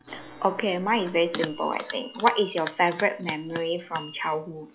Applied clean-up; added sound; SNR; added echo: classical method log-MMSE.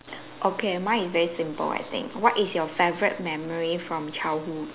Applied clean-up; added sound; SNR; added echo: none; none; none; none.